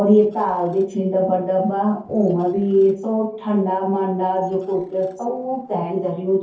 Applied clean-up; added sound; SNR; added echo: neural separator model SepFormer DNS4.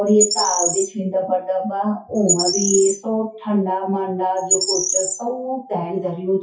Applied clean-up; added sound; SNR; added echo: classical method WPE with log-MMSE.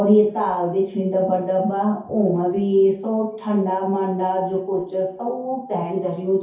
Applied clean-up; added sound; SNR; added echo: none; Bird; 5 dB; reverberation time 0.6 s.